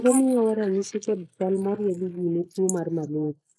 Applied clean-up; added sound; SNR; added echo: neural mask model Resemble Enhance denoiser.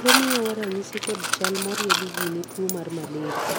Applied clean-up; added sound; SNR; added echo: none; Mechanisms; -2 dB; none.